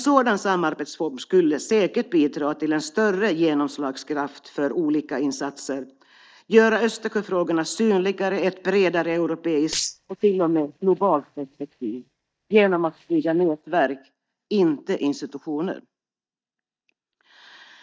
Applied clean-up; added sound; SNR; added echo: neural mask model DeepFilterNet 3.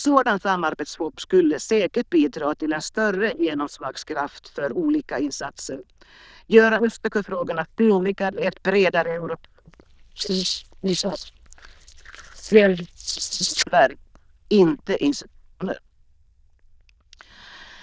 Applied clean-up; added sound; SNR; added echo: neural diffusion model UNIVERSE++.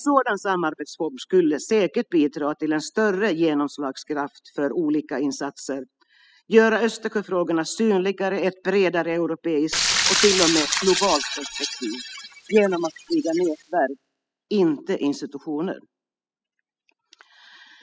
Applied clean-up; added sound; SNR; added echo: classical method spectral subtraction.